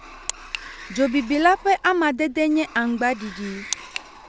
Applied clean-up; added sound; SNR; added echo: none; Sliding door; 19 dB; none.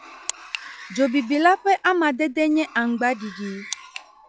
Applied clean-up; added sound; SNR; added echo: classical method log-MMSE.